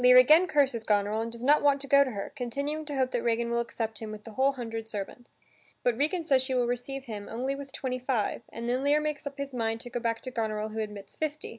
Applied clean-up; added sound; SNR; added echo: none; none; none; none.